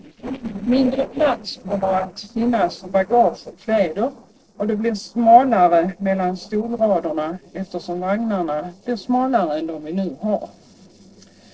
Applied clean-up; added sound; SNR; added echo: neural separator model SepFormer DNS4.